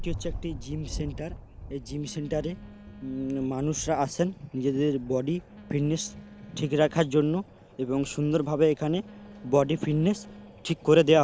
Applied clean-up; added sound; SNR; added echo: none; Thunder + Telephone; 15 dB; none.